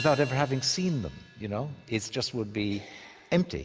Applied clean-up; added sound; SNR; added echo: none; Hi-hat; 18 dB; none.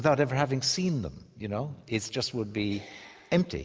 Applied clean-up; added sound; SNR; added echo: none; none; none; none.